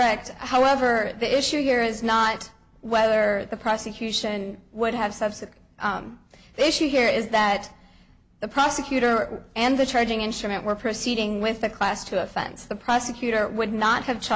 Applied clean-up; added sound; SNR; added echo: none; none; none; none.